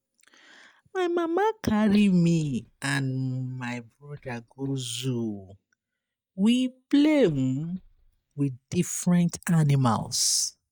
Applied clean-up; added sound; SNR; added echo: neural mask model DeepFilterNet 3.